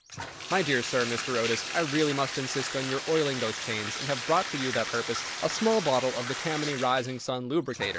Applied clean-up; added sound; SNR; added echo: none; Bathtub (filling or washing); 6 dB; none.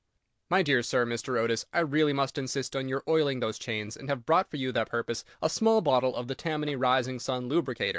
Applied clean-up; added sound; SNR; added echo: none; none; none; none.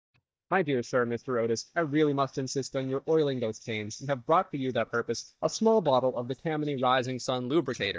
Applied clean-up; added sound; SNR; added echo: neural mask model DeepFilterNet 3.